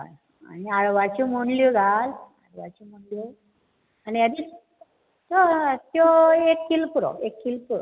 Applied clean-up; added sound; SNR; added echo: none; none; none; none.